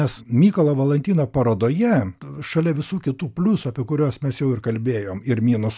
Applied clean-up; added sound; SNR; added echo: none; none; none; none.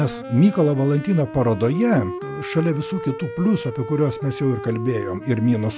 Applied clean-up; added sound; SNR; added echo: none; Wind instrument, woodwind instrument; 11 dB; none.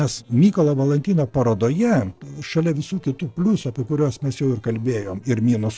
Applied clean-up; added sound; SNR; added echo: neural separator model SepFormer DNS4.